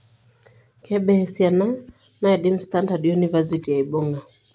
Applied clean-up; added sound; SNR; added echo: none; none; none; none.